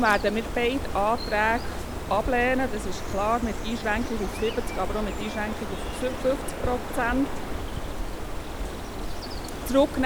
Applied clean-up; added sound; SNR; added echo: none; Bird; 3 dB; none.